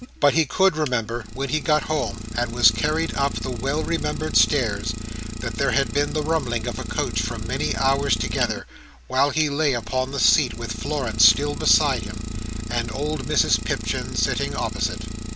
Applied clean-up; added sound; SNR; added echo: none; Idling; 7 dB; none.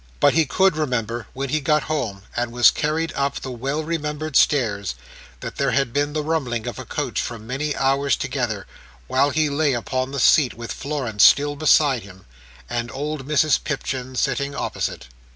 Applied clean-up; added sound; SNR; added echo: none; none; none; none.